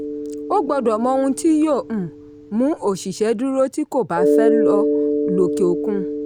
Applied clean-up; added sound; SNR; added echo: none; Mallet percussion; 2 dB; none.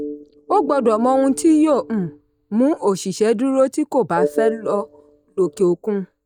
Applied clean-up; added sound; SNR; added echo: neural mask model DeepFilterNet 3.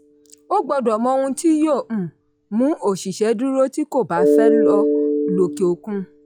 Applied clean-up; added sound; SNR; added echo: classical method log-MMSE.